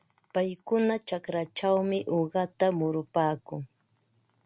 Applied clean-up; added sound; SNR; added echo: none; none; none; none.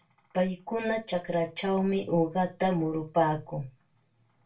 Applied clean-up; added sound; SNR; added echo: none; none; none; reverberation time 0.2 s.